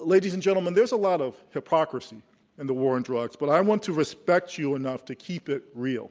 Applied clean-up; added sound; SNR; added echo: none; none; none; none.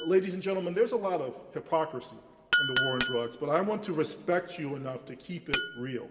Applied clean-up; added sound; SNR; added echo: none; Chink, clink; -5 dB; reverberation time 1.9 s.